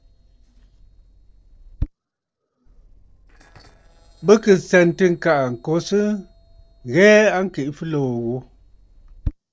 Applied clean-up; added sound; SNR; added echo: neural separator model SepFormer DNS4.